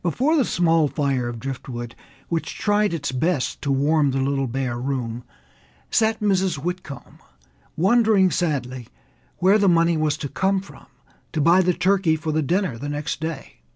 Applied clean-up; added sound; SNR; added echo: none; none; none; none.